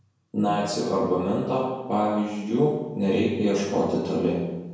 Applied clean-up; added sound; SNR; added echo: none; none; none; reverberation time 1.0 s.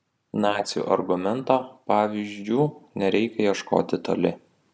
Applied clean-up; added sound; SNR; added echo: none; none; none; none.